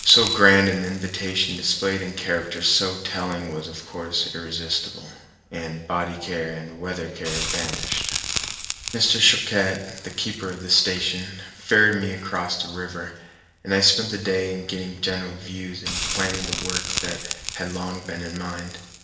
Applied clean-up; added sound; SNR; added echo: none; Crackle; 10 dB; reverberation time 0.9 s.